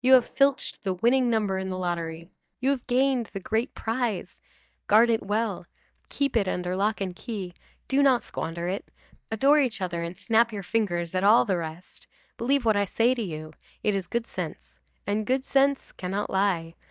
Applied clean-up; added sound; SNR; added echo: neural mask model DeepFilterNet 3.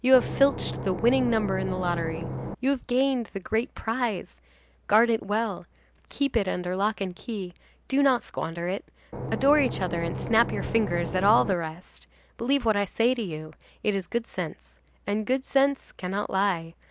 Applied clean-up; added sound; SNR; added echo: none; Engine / Boat, Water vehicle; 6 dB; none.